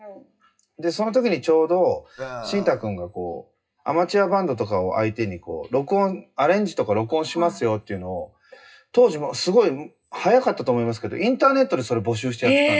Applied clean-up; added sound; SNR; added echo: classical method WPE with log-MMSE.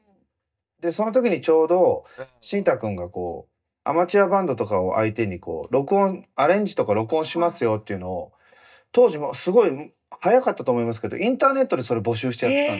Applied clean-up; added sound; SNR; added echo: neural mask model DeepFilterNet 3.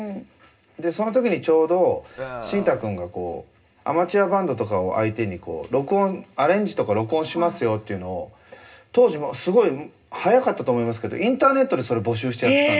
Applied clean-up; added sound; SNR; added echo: none; Burping, eructation; 11 dB; reverberation time 0.2 s.